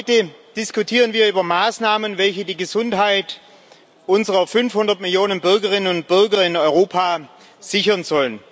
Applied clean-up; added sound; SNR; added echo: none; none; none; none.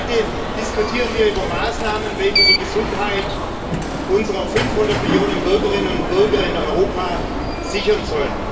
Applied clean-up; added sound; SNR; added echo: none; Alarm; 1 dB; reverberation time 2.3 s.